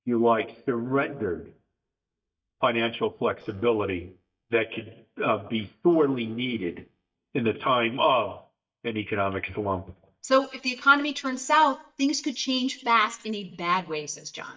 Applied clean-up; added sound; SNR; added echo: neural mask model DeepFilterNet 3.